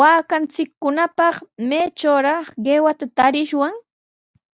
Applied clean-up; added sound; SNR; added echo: none; none; none; none.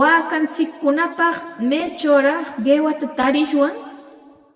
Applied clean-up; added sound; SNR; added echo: none; none; none; reverberation time 1.4 s.